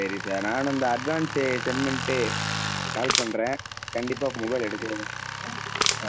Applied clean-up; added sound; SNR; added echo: none; Crushing + Tools; 2 dB; none.